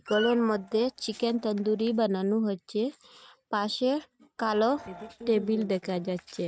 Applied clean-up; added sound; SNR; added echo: neural mask model RNNoise.